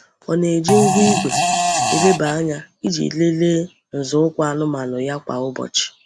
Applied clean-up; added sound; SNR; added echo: none; Fart; 0 dB; none.